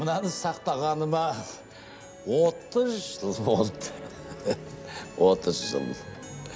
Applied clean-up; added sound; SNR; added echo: none; none; none; none.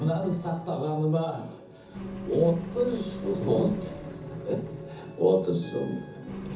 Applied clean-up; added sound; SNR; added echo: none; Engine; 12 dB; reverberation time 0.6 s.